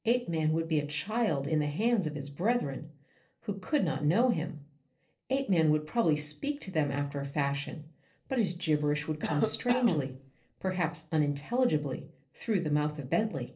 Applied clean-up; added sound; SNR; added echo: neural separator model SepFormer DNS4.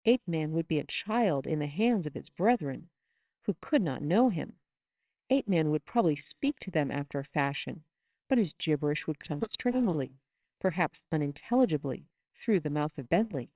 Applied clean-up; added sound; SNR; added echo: neural separator model SepFormer WHAMR!.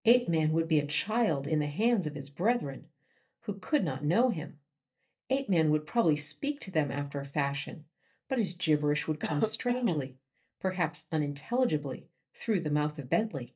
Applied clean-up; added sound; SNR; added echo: neural mask model DeepFilterNet 3.